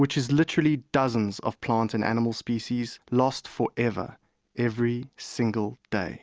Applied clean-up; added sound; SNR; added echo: none; none; none; none.